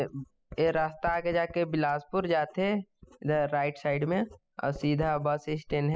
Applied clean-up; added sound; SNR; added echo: classical method spectral subtraction.